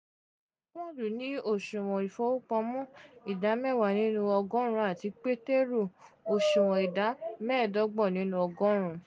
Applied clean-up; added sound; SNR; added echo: none; none; none; none.